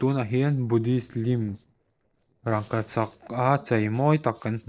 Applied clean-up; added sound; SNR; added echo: neural separator model SepFormer DNS4.